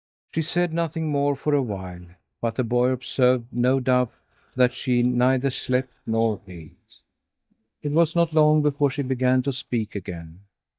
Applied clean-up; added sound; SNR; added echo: neural mask model DeepFilterNet 3.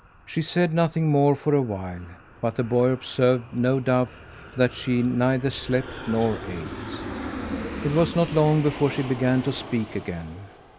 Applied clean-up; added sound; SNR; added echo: none; Aircraft; 13 dB; none.